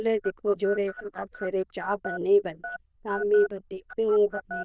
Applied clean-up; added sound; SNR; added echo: neural diffusion model UNIVERSE++.